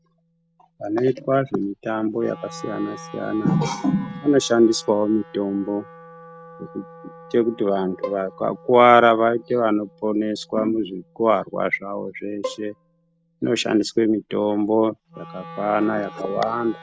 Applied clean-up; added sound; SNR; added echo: none; Wind instrument, woodwind instrument + Bowed string instrument; 19 dB; none.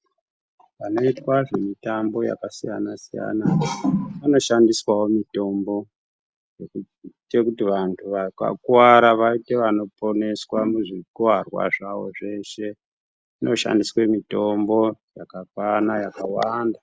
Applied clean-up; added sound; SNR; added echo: none; none; none; none.